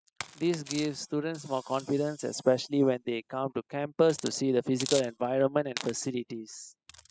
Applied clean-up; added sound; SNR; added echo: classical method spectral subtraction.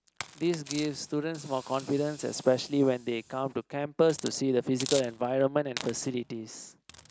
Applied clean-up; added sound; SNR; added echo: none; Hiss; 15 dB; none.